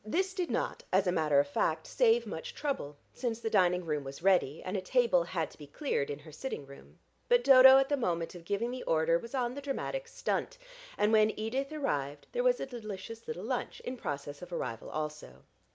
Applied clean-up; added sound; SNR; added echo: none; none; none; none.